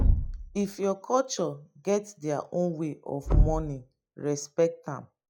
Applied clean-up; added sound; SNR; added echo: classical method log-MMSE.